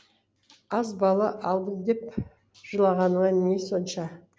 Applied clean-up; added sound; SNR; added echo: none; none; none; none.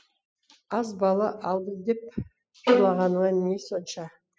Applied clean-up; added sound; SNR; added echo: classical method spectral subtraction.